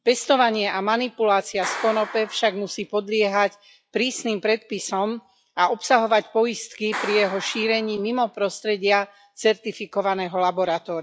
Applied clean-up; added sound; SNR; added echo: classical method log-MMSE.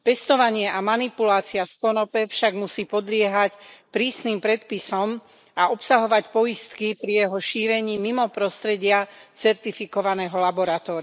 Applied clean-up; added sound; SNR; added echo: neural mask model Resemble Enhance denoiser.